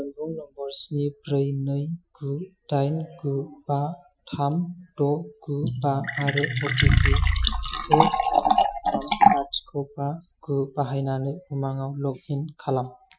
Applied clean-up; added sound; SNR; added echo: classical method Wiener filter.